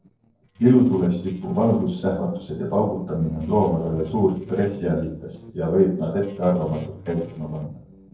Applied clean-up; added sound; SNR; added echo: neural separator model SepFormer DNS4.